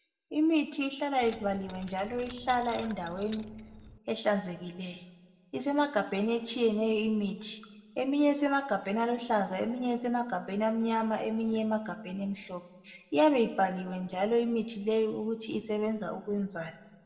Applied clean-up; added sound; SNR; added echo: none; Keys jangling; 11 dB; reverberation time 1.1 s.